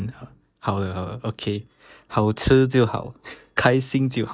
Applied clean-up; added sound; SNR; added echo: neural mask model DeepFilterNet 3.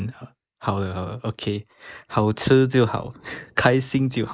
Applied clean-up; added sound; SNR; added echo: neural mask model Resemble Enhance denoiser.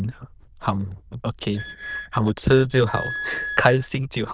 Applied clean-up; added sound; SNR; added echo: neural diffusion model UNIVERSE++.